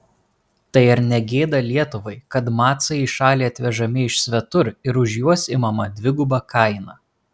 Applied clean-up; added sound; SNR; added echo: none; none; none; none.